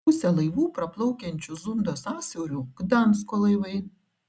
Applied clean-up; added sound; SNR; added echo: none; none; none; none.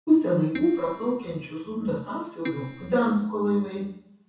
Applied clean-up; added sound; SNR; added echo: none; Keyboard (musical); 14 dB; reverberation time 0.6 s.